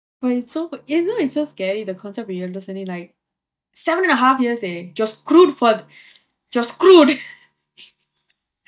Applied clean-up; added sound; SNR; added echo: neural mask model DeepFilterNet 3.